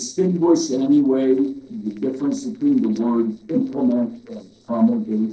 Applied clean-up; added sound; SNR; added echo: neural separator model SepFormer DNS4.